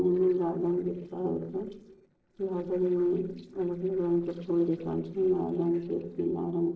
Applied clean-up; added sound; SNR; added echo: neural separator model SepFormer DNS4.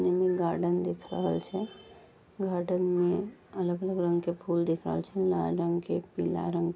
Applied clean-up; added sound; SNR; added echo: none; none; none; none.